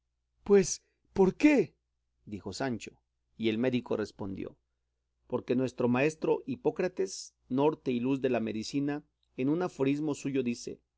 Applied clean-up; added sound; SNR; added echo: none; none; none; none.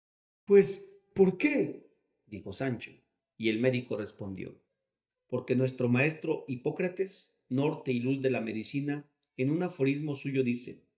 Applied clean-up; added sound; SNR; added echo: neural mask model DeepFilterNet 3.